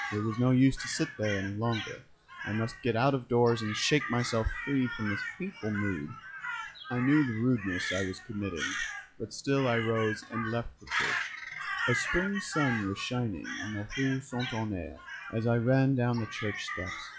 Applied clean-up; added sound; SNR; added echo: classical method log-MMSE.